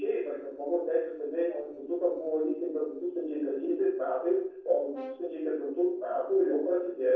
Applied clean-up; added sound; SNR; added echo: neural separator model SepFormer DNS4.